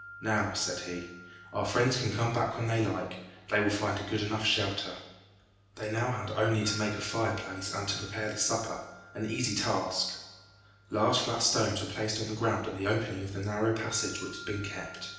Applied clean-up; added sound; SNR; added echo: none; Wind chime; 20 dB; reverberation time 0.9 s.